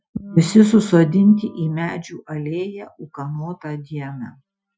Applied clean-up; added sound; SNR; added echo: classical method Wiener filter.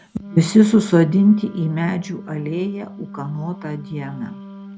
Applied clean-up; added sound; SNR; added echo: none; Wind instrument, woodwind instrument; 17 dB; none.